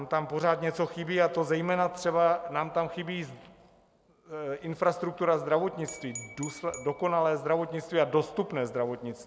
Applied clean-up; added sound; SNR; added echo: none; Glass / Bell; 15 dB; none.